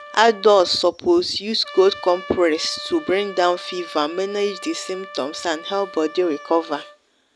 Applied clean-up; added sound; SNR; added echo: none; Trumpet; 18 dB; none.